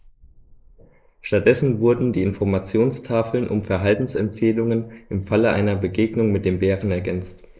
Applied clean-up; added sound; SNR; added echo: neural mask model Resemble Enhance denoiser.